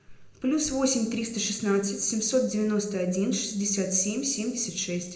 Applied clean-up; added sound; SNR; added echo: none; none; none; reverberation time 0.7 s.